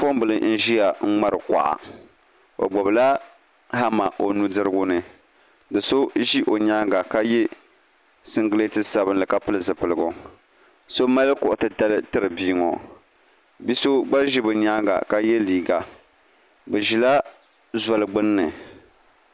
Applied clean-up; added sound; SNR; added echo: none; none; none; none.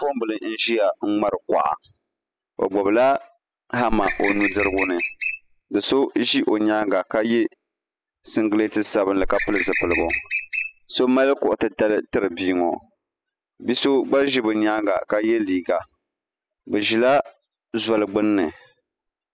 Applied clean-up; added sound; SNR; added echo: classical method spectral subtraction.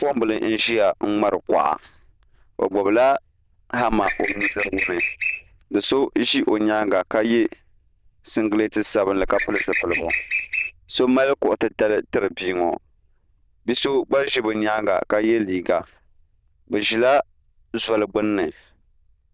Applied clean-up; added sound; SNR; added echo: neural diffusion model UNIVERSE++.